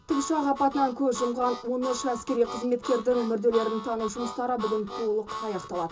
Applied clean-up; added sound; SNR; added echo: none; Harmonica; 11 dB; reverberation time 0.2 s.